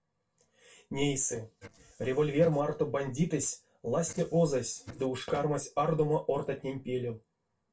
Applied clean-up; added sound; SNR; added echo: neural separator model SepFormer DNS4.